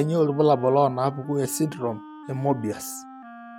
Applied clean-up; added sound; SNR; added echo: none; Wind instrument, woodwind instrument; 18 dB; none.